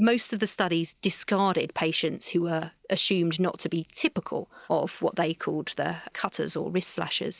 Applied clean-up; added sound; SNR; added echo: none; none; none; none.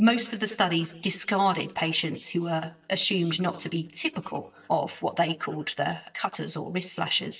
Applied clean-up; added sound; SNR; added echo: neural mask model DeepFilterNet 3.